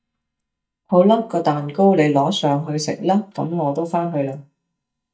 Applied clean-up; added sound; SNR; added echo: neural mask model DeepFilterNet 3.